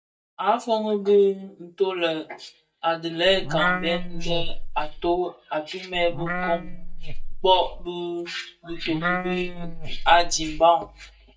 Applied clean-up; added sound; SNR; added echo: neural mask model DeepFilterNet 3.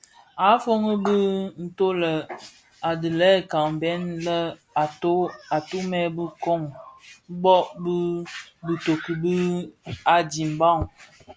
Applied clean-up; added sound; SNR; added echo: none; none; none; none.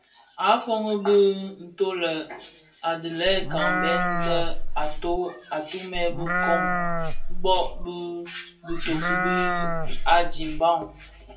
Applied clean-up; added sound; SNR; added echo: none; Livestock, farm animals, working animals; -3 dB; reverberation time 0.2 s.